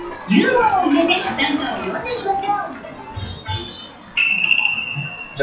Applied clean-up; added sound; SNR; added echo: classical method WPE with log-MMSE.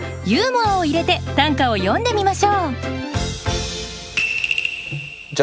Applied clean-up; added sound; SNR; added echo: none; none; none; none.